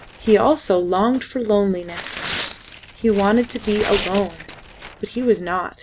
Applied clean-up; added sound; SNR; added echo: none; Tearing; 13 dB; none.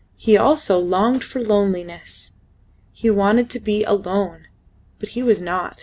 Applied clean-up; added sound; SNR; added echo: none; none; none; none.